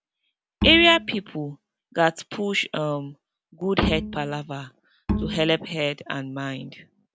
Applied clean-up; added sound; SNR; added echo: none; Bowed string instrument; 6 dB; none.